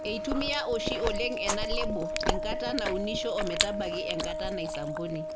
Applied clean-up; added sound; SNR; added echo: none; Chewing, mastication + Wind instrument, woodwind instrument; -2 dB; none.